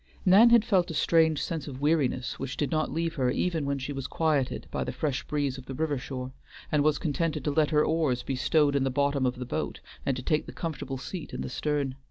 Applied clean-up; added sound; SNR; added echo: none; none; none; none.